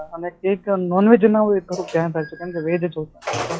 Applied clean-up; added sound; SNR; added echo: classical method log-MMSE.